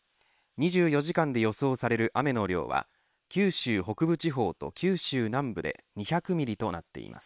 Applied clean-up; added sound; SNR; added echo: neural separator model SepFormer WHAM!.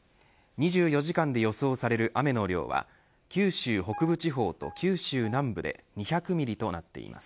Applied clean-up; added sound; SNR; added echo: none; Guitar; 17 dB; none.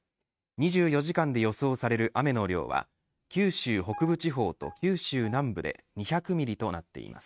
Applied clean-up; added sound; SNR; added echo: neural mask model RNNoise.